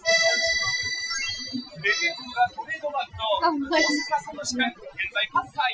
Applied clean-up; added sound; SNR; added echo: classical method Wiener filter.